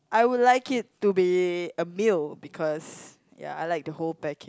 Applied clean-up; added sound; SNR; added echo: none; none; none; none.